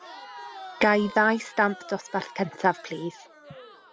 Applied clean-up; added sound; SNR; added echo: none; Crowd; 17 dB; none.